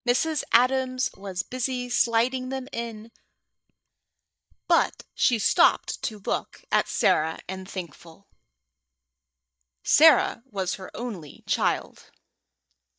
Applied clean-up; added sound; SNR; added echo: neural mask model DeepFilterNet 3.